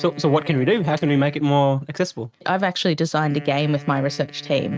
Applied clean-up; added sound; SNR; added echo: neural mask model RNNoise.